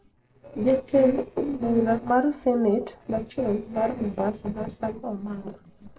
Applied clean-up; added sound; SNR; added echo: neural separator model SepFormer DNS4.